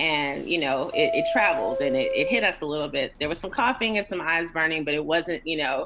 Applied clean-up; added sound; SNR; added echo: none; Subway, metro, underground; 6 dB; none.